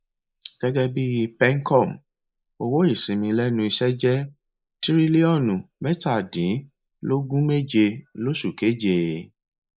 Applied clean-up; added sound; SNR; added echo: neural mask model Resemble Enhance denoiser.